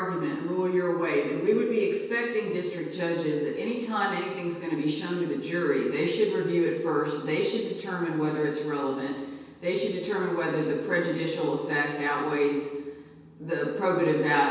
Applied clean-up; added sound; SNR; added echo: none; none; none; reverberation time 1.2 s.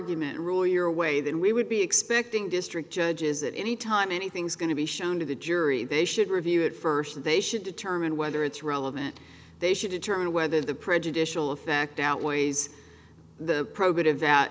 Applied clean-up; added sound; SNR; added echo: none; none; none; none.